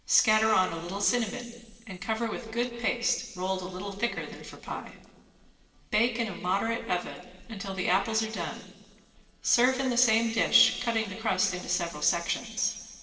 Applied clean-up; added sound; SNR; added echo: neural separator model SepFormer DNS4.